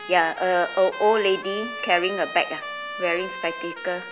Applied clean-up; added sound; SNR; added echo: none; Trumpet; 11 dB; none.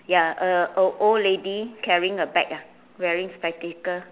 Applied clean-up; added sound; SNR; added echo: none; none; none; none.